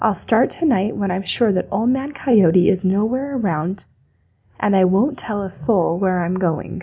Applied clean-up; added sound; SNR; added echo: none; none; none; none.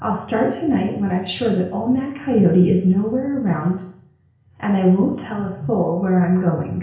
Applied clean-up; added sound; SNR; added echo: none; none; none; reverberation time 0.5 s.